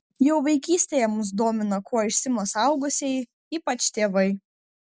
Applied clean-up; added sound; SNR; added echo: none; none; none; none.